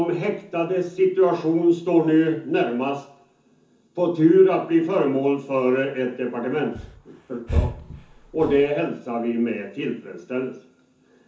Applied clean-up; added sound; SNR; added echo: none; Breathing; 8 dB; reverberation time 0.6 s.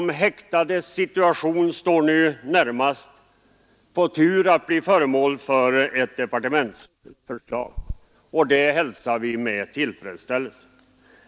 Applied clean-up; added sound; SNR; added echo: none; none; none; none.